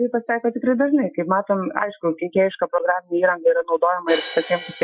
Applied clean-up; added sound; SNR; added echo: classical method Wiener filter.